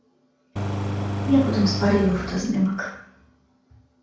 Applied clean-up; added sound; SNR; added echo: none; Engine; 4 dB; reverberation time 0.5 s.